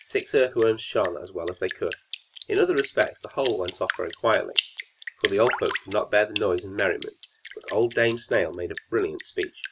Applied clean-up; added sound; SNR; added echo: none; Drip; 8 dB; none.